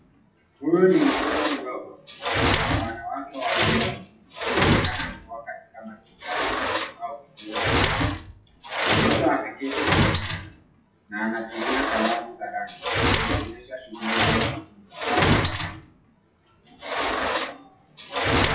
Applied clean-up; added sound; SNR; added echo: classical method WPE with log-MMSE.